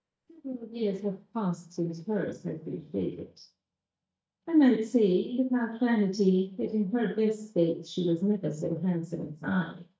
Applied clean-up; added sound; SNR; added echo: neural mask model DeepFilterNet 3.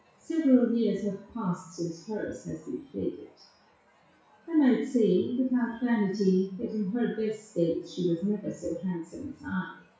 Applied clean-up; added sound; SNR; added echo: classical method WPE with log-MMSE.